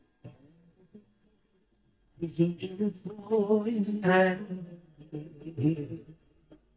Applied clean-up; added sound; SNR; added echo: neural mask model DeepFilterNet 3.